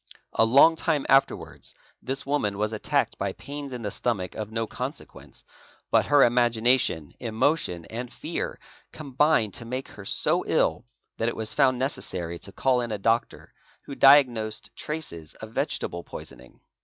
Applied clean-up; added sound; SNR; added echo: none; none; none; none.